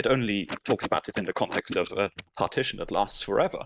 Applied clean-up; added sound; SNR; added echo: neural mask model Resemble Enhance denoiser.